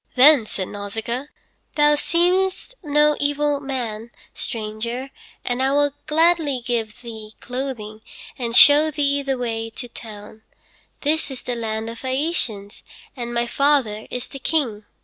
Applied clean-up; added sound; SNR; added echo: none; none; none; none.